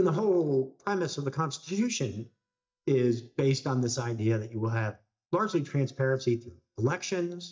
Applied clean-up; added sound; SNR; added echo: neural mask model DeepFilterNet 3.